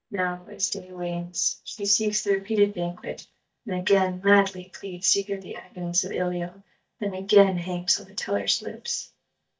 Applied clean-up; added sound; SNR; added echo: neural mask model DeepFilterNet 3.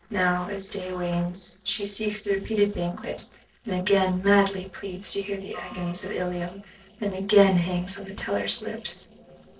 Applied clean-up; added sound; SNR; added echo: neural separator model SepFormer DNS4.